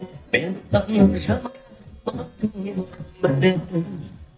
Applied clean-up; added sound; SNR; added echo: neural mask model DeepFilterNet 3.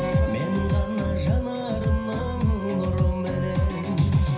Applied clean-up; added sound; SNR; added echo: none; Wind instrument, woodwind instrument; 11 dB; reverberation time 0.5 s.